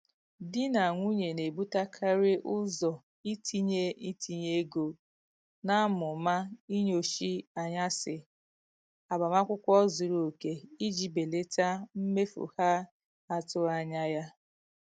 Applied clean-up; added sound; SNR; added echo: none; none; none; none.